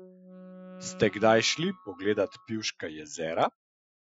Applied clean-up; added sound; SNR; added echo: classical method Wiener filter.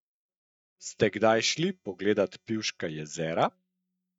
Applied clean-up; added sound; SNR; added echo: neural mask model DeepFilterNet 3.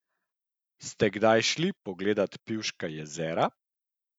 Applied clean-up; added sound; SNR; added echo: none; none; none; none.